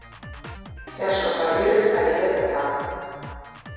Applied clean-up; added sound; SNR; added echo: none; Drum kit; 15 dB; reverberation time 2.2 s.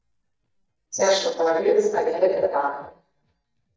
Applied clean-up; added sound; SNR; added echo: neural mask model DeepFilterNet 3.